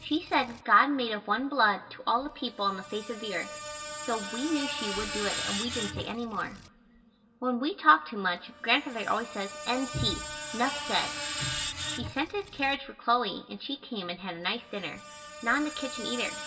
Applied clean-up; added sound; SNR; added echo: none; Screech; 9 dB; reverberation time 2.3 s.